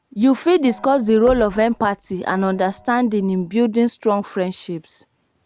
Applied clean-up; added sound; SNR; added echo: none; Knock + Gong; 20 dB; none.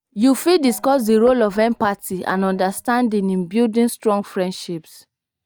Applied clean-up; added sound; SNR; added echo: neural mask model DeepFilterNet 3.